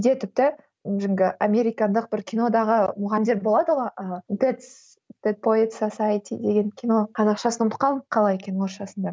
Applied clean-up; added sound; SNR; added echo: none; none; none; none.